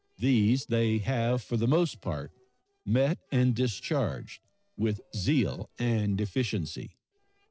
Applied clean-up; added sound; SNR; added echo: neural separator model SepFormer DNS4.